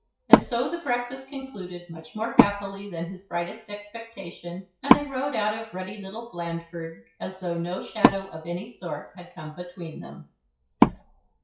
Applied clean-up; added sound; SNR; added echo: classical method WPE with log-MMSE.